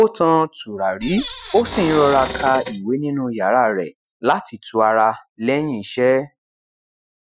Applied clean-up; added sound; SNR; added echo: classical method Wiener filter.